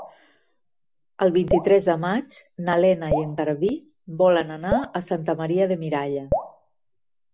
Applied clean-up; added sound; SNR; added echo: none; Drip; 9 dB; none.